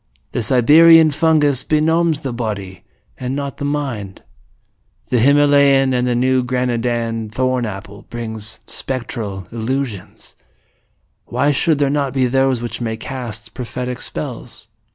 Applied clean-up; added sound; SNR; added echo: none; none; none; none.